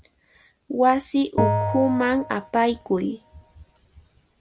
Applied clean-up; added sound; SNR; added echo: none; Bell; 3 dB; none.